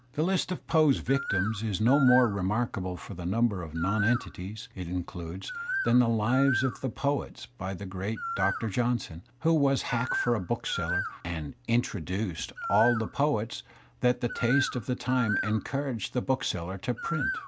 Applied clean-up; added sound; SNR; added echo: none; Bird; 9 dB; none.